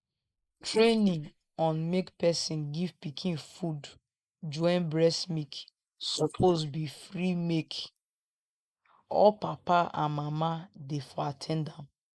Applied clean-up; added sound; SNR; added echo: neural mask model Resemble Enhance denoiser.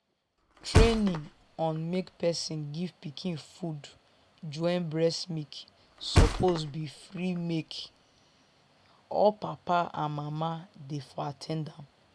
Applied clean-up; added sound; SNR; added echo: none; Thump, thud; -2 dB; none.